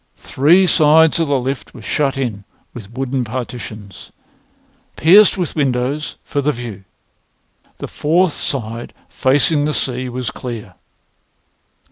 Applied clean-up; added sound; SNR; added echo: none; none; none; none.